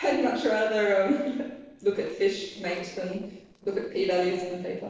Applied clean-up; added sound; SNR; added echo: neural separator model SepFormer DNS4.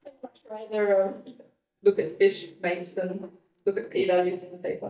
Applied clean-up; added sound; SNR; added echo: neural mask model DeepFilterNet 3.